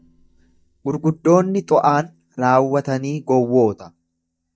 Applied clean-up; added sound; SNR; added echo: neural mask model DeepFilterNet 3.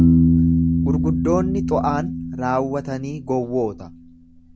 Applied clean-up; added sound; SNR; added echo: none; Piano; -4 dB; none.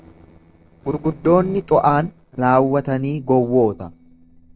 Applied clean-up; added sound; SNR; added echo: neural separator model SepFormer DNS4.